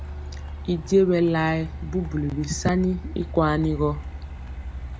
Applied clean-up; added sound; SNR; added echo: none; Truck; 9 dB; none.